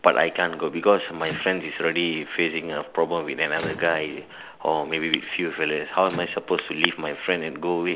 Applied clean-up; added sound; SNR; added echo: none; Squeak / Rattle / Slam; 20 dB; none.